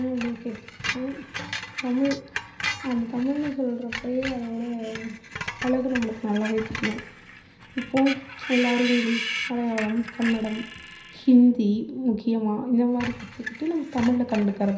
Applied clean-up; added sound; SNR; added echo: none; Screech; 10 dB; reverberation time 0.5 s.